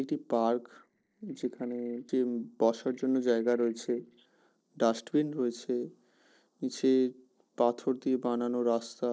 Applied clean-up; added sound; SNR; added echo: neural separator model SepFormer DNS4.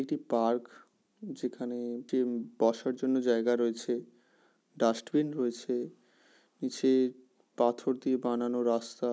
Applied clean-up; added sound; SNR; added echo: none; none; none; none.